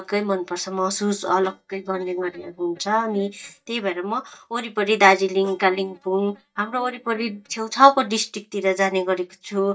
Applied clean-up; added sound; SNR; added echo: neural mask model DeepFilterNet 3.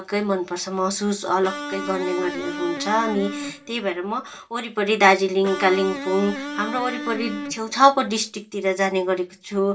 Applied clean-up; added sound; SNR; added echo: none; Electric guitar; 9 dB; reverberation time 0.2 s.